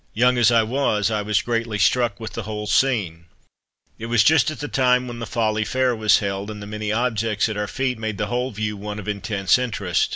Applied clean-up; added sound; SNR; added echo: none; none; none; none.